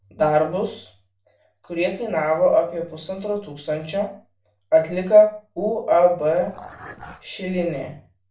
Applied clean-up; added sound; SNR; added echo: none; Dog; 18 dB; reverberation time 0.3 s.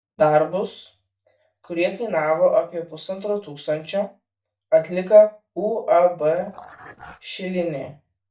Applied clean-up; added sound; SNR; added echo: neural mask model DeepFilterNet 3.